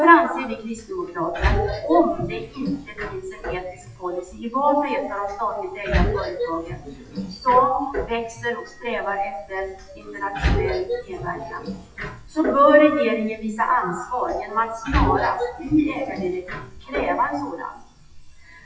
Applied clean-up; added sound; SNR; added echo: classical method WPE with log-MMSE.